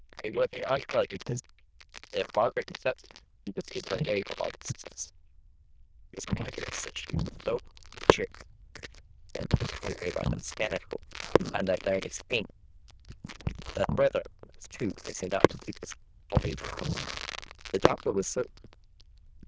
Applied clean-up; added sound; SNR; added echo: neural diffusion model UNIVERSE++.